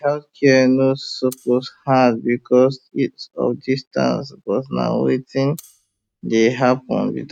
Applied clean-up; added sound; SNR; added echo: neural mask model RNNoise.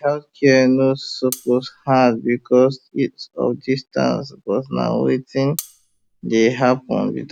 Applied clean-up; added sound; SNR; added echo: none; Cutlery, silverware; 16 dB; none.